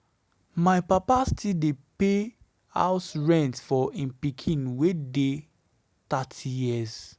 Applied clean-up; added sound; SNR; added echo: none; none; none; none.